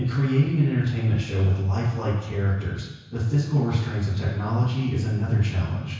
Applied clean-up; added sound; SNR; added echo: none; none; none; reverberation time 1.1 s.